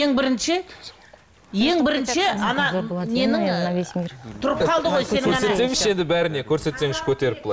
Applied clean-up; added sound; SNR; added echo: none; none; none; none.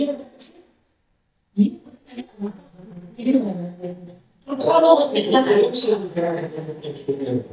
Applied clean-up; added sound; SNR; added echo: neural mask model DeepFilterNet 3.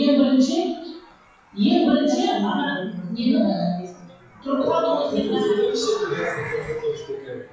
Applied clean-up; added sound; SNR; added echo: classical method WPE with log-MMSE.